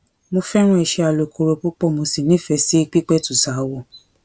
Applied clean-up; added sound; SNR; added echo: none; none; none; none.